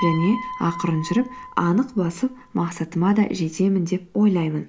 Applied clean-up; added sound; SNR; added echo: none; Piano; 14 dB; none.